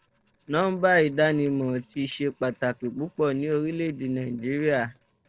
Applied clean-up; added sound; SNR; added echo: neural separator model SepFormer DNS4.